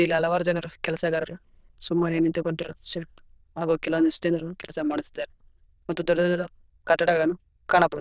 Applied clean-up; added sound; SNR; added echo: neural diffusion model UNIVERSE++.